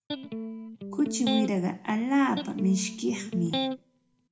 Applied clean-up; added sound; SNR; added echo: none; Electric guitar; 6 dB; reverberation time 0.4 s.